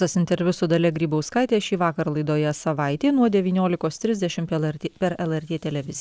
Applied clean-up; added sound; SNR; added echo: none; none; none; none.